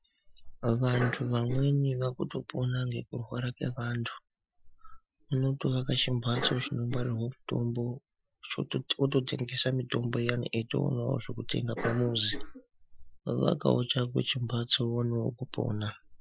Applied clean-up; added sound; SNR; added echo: classical method Wiener filter.